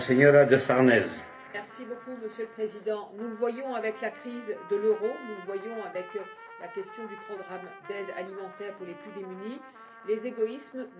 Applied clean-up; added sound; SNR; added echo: none; Trumpet; 18 dB; reverberation time 0.3 s.